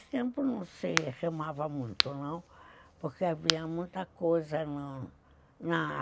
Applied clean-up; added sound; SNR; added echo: none; Crack; 3 dB; none.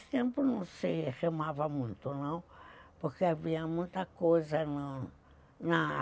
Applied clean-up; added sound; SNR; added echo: none; none; none; none.